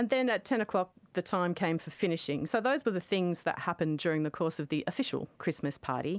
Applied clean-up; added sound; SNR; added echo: none; none; none; none.